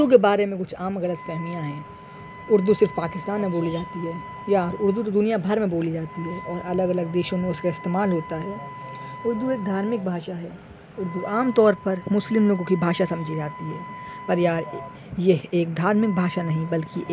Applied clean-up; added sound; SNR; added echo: none; Wind instrument, woodwind instrument; 17 dB; none.